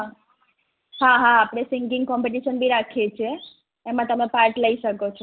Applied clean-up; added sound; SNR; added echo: none; none; none; none.